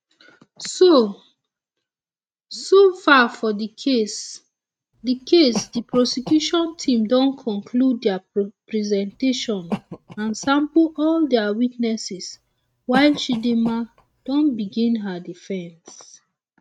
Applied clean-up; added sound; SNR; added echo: neural mask model RNNoise.